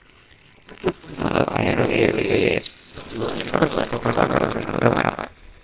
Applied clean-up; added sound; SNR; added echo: neural separator model SepFormer WHAMR!.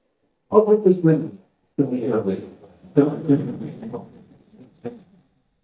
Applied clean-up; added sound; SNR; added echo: neural mask model DeepFilterNet 3.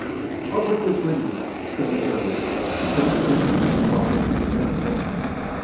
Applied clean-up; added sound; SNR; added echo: none; Aircraft; -2 dB; reverberation time 1.0 s.